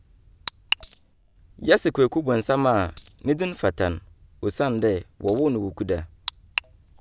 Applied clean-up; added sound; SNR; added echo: none; Coin (dropping); 19 dB; none.